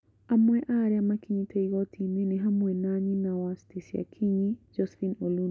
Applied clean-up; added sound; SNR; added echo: none; none; none; none.